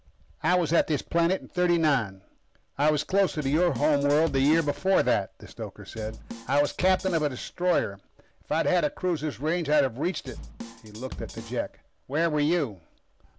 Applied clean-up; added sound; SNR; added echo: none; Drum kit; 13 dB; none.